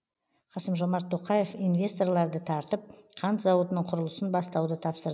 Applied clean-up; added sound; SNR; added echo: none; none; none; none.